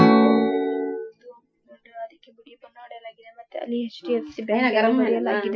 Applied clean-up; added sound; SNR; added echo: classical method Wiener filter.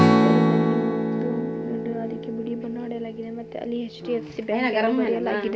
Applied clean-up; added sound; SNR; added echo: none; Strum; -3 dB; none.